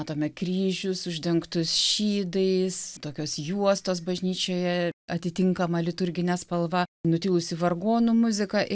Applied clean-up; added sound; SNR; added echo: none; none; none; none.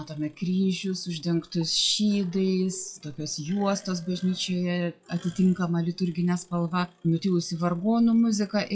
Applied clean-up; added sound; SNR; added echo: classical method WPE with log-MMSE.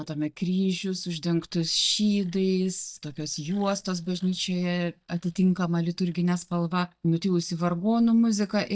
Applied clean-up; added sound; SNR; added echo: neural mask model DeepFilterNet 3.